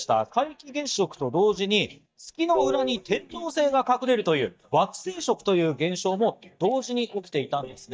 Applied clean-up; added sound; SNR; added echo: neural mask model DeepFilterNet 3.